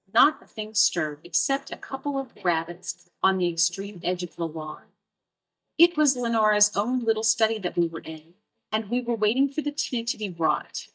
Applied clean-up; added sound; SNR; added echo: neural mask model DeepFilterNet 3.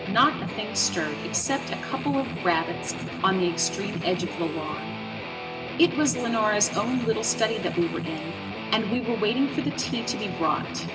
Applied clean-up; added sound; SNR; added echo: none; Guitar; 6 dB; reverberation time 1.4 s.